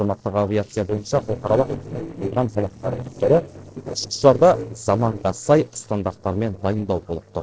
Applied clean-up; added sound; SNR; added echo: neural separator model SepFormer DNS4.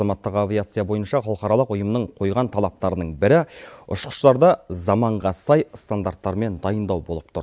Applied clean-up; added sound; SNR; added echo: none; none; none; none.